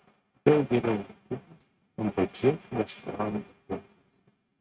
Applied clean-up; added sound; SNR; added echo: neural mask model RNNoise.